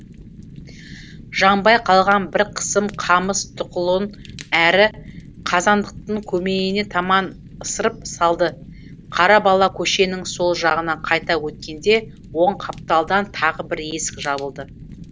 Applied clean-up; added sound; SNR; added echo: none; Fire; 18 dB; none.